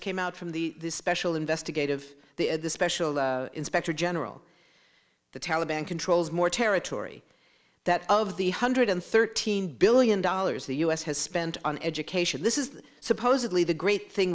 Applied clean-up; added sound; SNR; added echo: none; none; none; none.